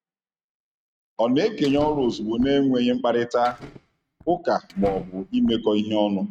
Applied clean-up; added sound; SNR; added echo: neural mask model RNNoise.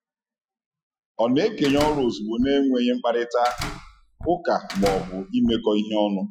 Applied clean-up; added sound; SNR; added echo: classical method Wiener filter.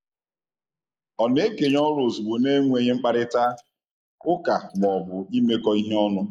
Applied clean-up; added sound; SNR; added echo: neural mask model Resemble Enhance denoiser.